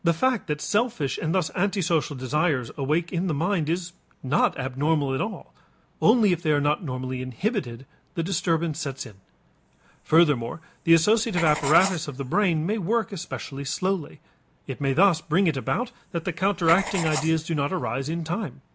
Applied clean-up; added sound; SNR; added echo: none; Writing; 13 dB; none.